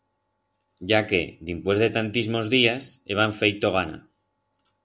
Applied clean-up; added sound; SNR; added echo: none; none; none; none.